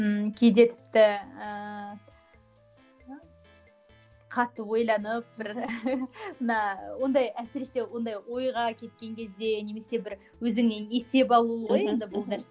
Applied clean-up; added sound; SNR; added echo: none; none; none; none.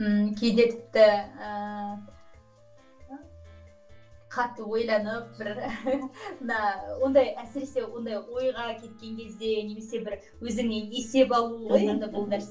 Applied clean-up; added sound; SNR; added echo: none; none; none; reverberation time 0.3 s.